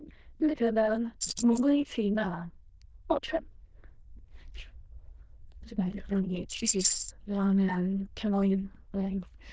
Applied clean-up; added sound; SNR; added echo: neural diffusion model UNIVERSE++.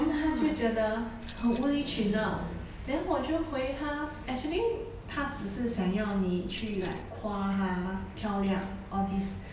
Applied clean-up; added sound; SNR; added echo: none; Tambourine; 2 dB; none.